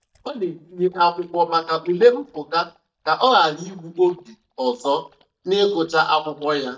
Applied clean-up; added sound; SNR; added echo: neural mask model DeepFilterNet 3.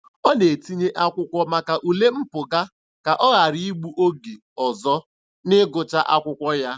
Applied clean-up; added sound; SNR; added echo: none; none; none; none.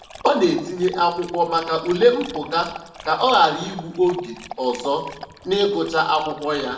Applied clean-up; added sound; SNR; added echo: none; Dog; 17 dB; reverberation time 0.7 s.